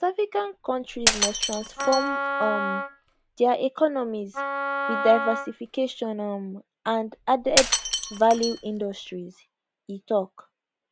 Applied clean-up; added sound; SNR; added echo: none; Wind instrument, woodwind instrument + Shatter; 1 dB; none.